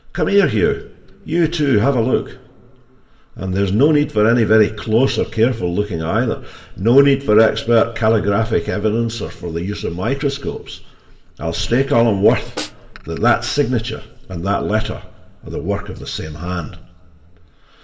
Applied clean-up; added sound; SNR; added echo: none; Snare drum; 17 dB; reverberation time 1.6 s.